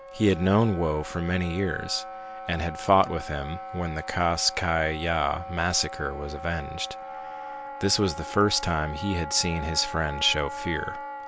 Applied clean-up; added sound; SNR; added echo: none; Wind instrument, woodwind instrument; 11 dB; none.